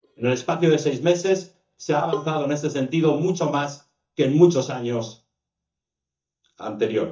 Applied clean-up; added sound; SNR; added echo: neural mask model DeepFilterNet 3.